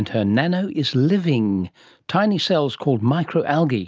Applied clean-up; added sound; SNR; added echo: none; none; none; none.